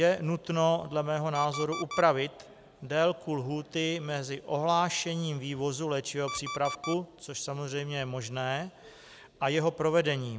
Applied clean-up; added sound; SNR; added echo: none; Alarm; 11 dB; none.